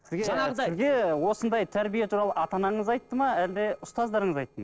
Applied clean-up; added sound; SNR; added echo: neural separator model SepFormer DNS4.